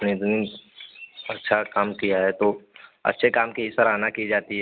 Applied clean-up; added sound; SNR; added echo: none; none; none; none.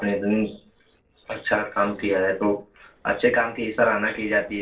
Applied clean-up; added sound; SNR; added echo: neural separator model SepFormer DNS4.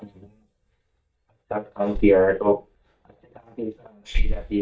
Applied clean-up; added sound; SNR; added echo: neural mask model DeepFilterNet 3.